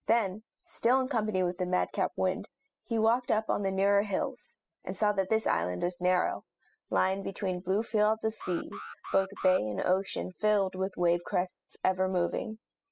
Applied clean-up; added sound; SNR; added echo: classical method spectral subtraction.